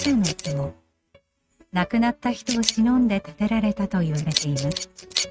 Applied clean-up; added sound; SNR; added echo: neural mask model RNNoise.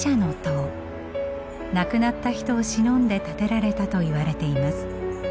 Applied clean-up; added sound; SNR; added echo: none; none; none; none.